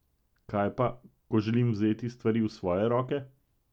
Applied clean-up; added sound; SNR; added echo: none; none; none; none.